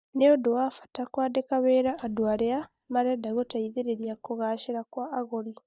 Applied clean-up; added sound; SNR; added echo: neural mask model DeepFilterNet 3.